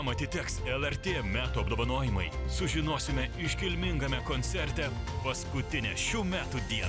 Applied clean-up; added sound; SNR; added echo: none; none; none; none.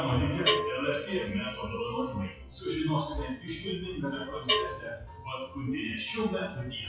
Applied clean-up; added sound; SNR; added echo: classical method WPE with log-MMSE.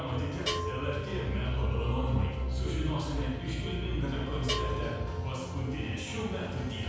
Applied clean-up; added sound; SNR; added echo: none; Bell; 12 dB; reverberation time 1.2 s.